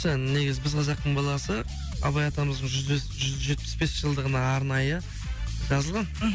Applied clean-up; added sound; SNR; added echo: none; none; none; none.